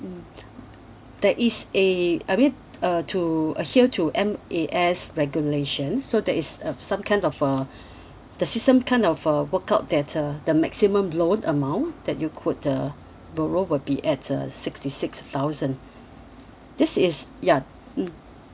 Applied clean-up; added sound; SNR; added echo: none; none; none; none.